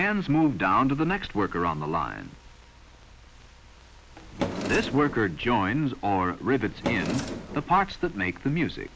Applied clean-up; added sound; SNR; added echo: none; Drawer open or close; 7 dB; none.